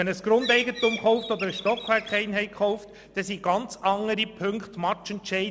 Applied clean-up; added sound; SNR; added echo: none; Bird; 8 dB; none.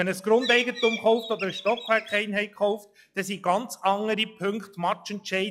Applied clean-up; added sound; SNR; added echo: classical method log-MMSE.